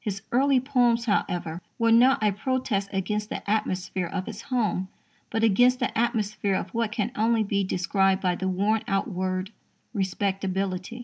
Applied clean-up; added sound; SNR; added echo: none; none; none; none.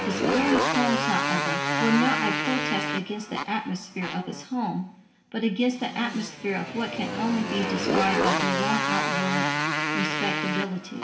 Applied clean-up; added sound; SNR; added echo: none; Motorcycle; 0 dB; reverberation time 0.7 s.